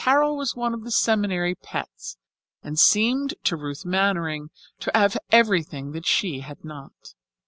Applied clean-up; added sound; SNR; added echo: none; none; none; none.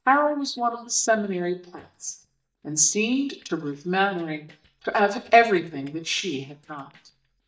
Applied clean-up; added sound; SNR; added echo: neural mask model DeepFilterNet 3.